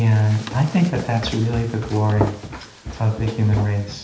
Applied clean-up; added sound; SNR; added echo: none; Run; 11 dB; reverberation time 0.7 s.